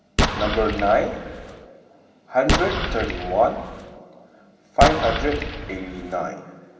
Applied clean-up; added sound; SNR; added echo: none; Explosion; 1 dB; reverberation time 2.1 s.